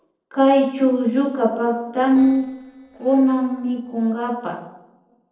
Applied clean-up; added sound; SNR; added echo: neural separator model SepFormer DNS4.